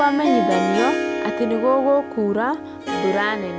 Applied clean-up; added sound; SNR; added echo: none; Harp; 3 dB; none.